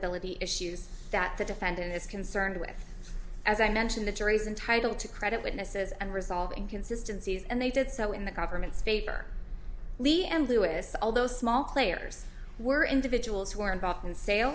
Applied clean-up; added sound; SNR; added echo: none; none; none; none.